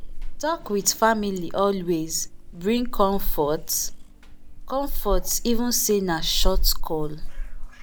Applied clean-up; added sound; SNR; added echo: none; Meow / Purr; 1 dB; none.